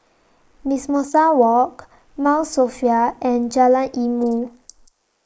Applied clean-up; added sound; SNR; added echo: neural mask model Resemble Enhance denoiser.